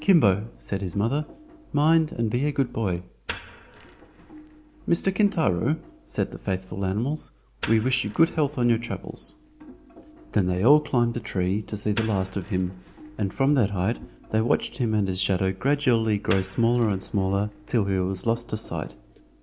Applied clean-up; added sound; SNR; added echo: none; Wood; 20 dB; none.